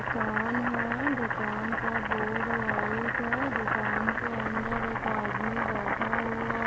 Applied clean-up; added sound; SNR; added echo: none; Boiling; -3 dB; none.